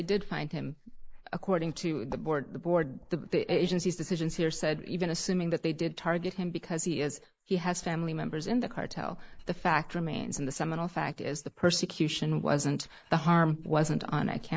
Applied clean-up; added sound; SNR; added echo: neural mask model Resemble Enhance denoiser.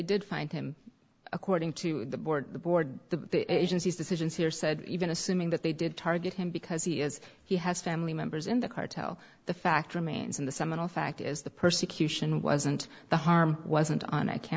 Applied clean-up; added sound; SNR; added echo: none; none; none; none.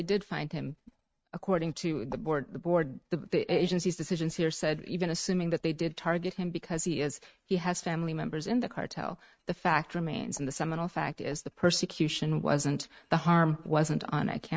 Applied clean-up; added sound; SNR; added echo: neural mask model RNNoise.